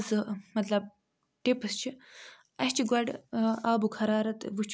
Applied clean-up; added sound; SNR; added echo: none; none; none; none.